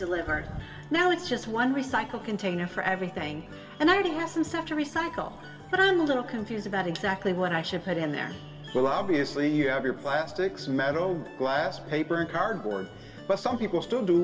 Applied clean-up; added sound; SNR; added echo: none; none; none; reverberation time 1.6 s.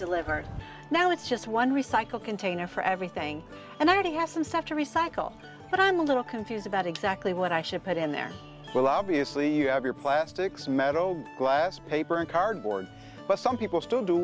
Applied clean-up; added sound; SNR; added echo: none; none; none; none.